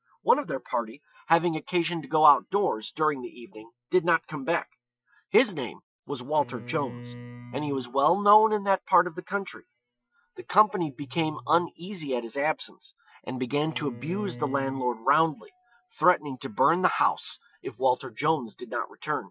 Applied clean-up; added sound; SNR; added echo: classical method Wiener filter.